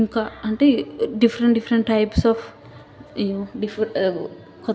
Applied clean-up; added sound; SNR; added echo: none; none; none; none.